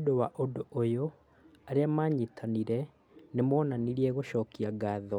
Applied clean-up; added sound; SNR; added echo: none; none; none; none.